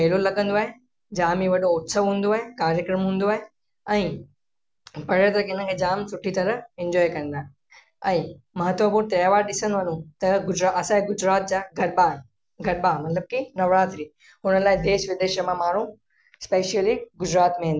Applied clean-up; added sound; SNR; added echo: none; none; none; none.